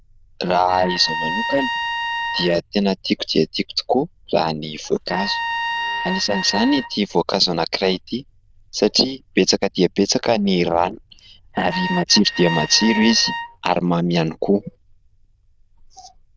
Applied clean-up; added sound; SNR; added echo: neural diffusion model UNIVERSE++.